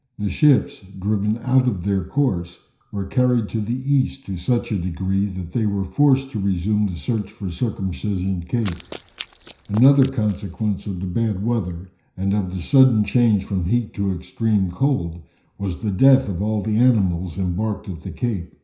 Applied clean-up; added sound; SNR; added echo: none; Run; 19 dB; reverberation time 0.5 s.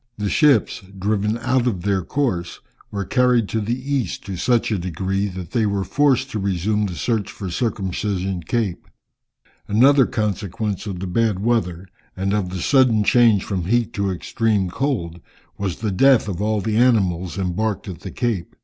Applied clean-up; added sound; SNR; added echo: none; none; none; none.